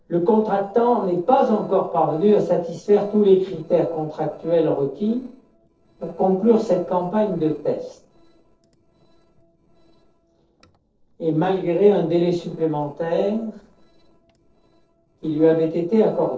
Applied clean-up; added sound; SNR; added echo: neural separator model SepFormer DNS4.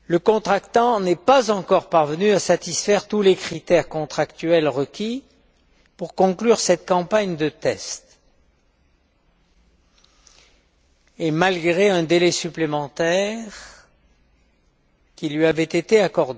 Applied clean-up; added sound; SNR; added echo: none; none; none; none.